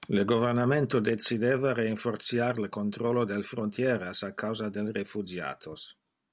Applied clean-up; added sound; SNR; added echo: none; none; none; none.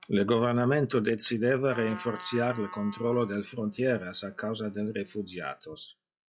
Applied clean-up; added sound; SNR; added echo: classical method log-MMSE.